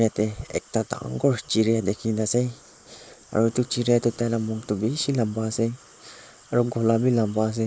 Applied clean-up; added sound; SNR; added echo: neural mask model Resemble Enhance denoiser.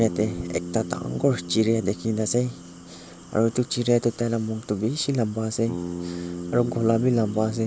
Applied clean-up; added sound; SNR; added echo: none; Bass guitar; 11 dB; none.